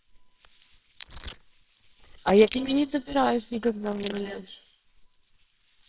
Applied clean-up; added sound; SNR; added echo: neural separator model SepFormer WHAMR!.